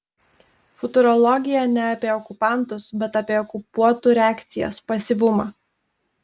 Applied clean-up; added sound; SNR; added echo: none; none; none; none.